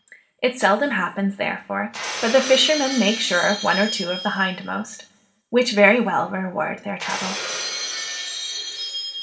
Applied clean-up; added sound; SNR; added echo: none; Shatter; 9 dB; reverberation time 0.8 s.